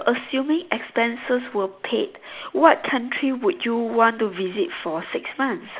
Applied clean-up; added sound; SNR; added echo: none; none; none; none.